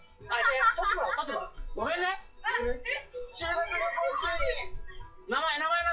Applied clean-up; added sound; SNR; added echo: classical method WPE with log-MMSE.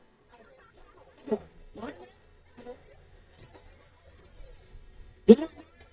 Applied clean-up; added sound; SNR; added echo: neural mask model DeepFilterNet 3.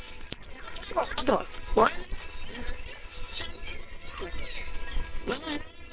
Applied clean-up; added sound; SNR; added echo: neural separator model SepFormer WHAMR!.